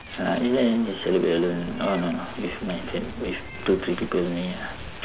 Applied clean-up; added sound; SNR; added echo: none; Meow; 16 dB; none.